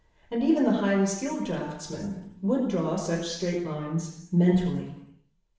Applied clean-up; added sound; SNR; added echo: none; none; none; reverberation time 0.8 s.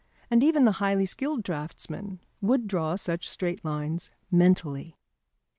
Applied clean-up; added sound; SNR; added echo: none; none; none; none.